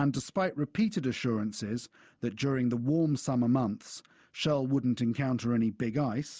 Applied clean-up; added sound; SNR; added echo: none; none; none; none.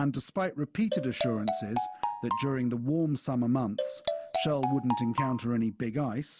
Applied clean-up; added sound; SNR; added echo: none; Marimba, xylophone; 4 dB; none.